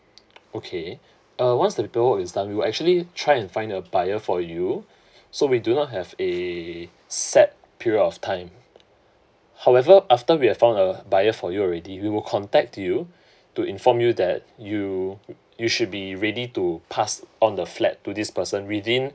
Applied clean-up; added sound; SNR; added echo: none; none; none; none.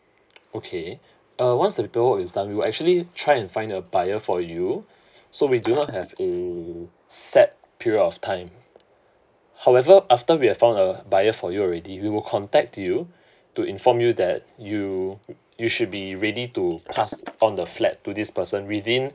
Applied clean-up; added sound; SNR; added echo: neural mask model Resemble Enhance denoiser.